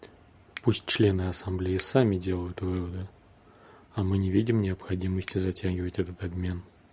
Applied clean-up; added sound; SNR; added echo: none; Finger snapping; 15 dB; none.